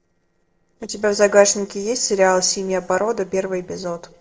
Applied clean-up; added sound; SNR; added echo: neural separator model SepFormer DNS4.